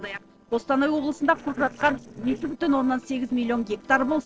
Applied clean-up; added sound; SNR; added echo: neural separator model SepFormer DNS4.